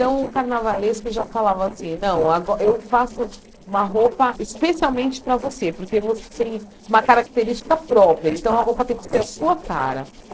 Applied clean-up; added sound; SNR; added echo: neural separator model SepFormer DNS4.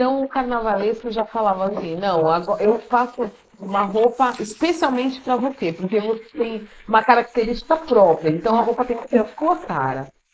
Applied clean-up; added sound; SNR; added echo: neural mask model Resemble Enhance denoiser.